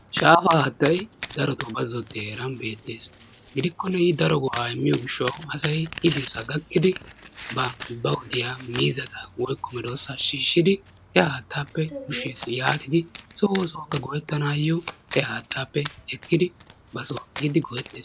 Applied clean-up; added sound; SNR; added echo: none; Domestic sounds, home sounds; 13 dB; none.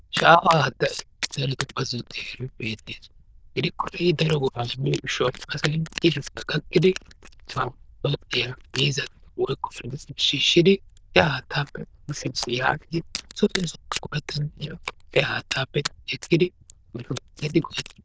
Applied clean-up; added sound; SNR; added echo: neural diffusion model UNIVERSE++.